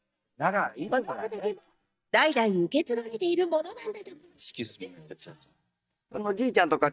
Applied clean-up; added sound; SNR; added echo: neural mask model DeepFilterNet 3.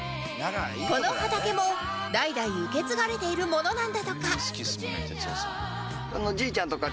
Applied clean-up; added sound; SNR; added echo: none; none; none; none.